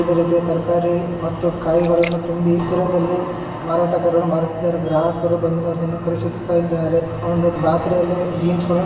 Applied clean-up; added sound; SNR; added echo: none; Splash, splatter; 20 dB; reverberation time 1.1 s.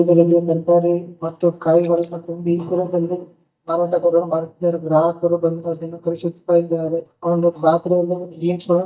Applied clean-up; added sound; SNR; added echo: neural mask model DeepFilterNet 3.